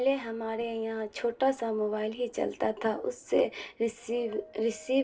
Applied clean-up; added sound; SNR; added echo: neural separator model SepFormer DNS4.